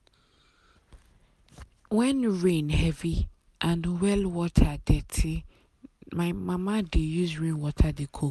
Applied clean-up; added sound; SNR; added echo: none; none; none; none.